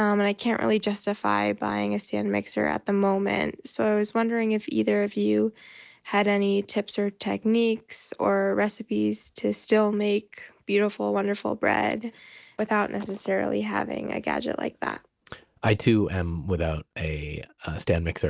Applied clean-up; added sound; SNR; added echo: none; none; none; none.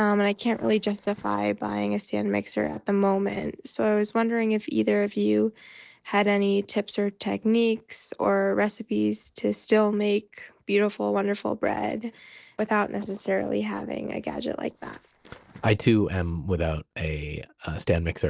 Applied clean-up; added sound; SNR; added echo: neural separator model SepFormer DNS4.